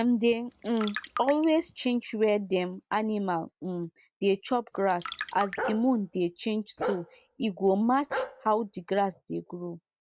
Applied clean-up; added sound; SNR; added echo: none; Bark + Trickle, dribble; 10 dB; none.